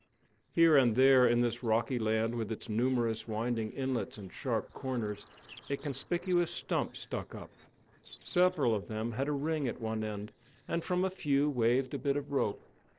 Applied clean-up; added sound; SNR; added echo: neural separator model SepFormer DNS4.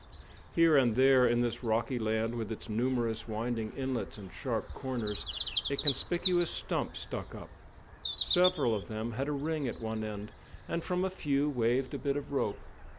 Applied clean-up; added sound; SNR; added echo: none; Bird vocalization, bird call, bird song; 11 dB; none.